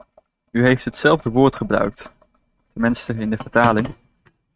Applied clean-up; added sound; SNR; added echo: neural mask model RNNoise.